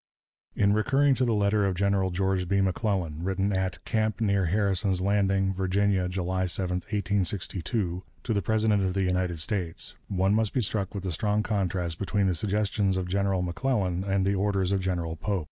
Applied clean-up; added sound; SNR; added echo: neural mask model Resemble Enhance denoiser.